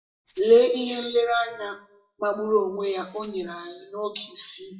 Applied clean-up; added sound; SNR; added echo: classical method WPE with log-MMSE.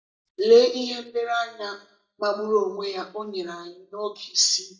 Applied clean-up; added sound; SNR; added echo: neural mask model DeepFilterNet 3.